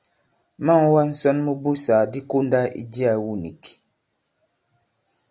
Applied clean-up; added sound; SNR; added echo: none; none; none; none.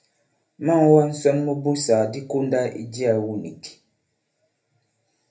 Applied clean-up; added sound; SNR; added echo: none; none; none; reverberation time 0.3 s.